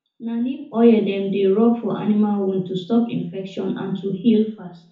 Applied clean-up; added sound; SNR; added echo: none; none; none; reverberation time 0.6 s.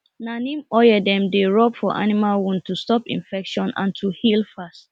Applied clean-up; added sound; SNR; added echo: none; none; none; none.